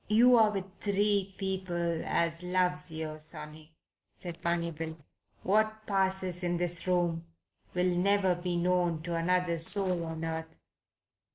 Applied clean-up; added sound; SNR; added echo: neural separator model SepFormer DNS4.